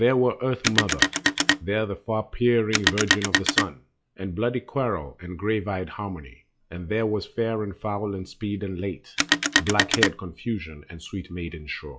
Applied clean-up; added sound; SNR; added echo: classical method log-MMSE.